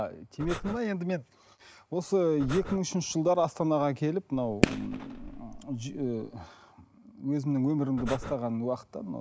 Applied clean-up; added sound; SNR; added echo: none; Fireworks + Breathing; 4 dB; none.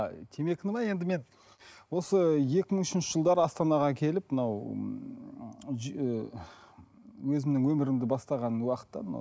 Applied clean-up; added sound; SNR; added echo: none; none; none; none.